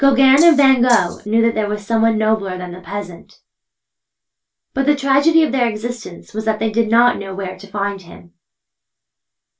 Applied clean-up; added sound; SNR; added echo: none; Rattle (instrument); 15 dB; reverberation time 0.2 s.